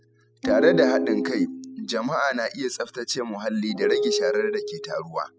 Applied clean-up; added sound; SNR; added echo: classical method spectral subtraction.